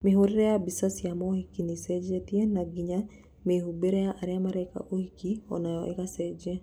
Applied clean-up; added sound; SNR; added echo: none; none; none; none.